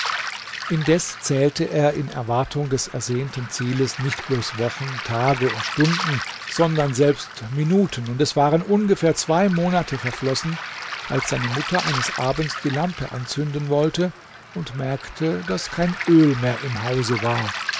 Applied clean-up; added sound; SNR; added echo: none; Waves, surf; 10 dB; none.